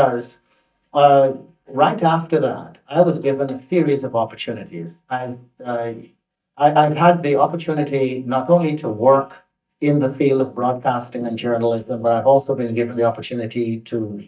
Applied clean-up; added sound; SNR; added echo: neural mask model DeepFilterNet 3.